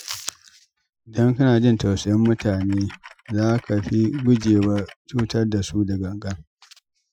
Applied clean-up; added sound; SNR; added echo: classical method Wiener filter.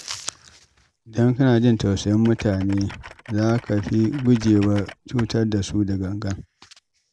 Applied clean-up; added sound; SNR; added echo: none; Typing; 19 dB; none.